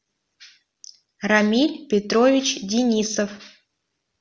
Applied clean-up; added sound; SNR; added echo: none; none; none; none.